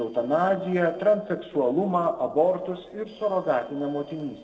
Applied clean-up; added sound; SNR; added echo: neural separator model SepFormer DNS4.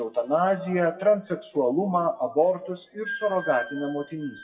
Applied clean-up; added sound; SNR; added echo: classical method WPE with log-MMSE.